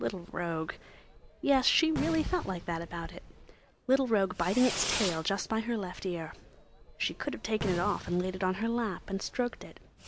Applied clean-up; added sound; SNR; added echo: none; Fireworks; 11 dB; none.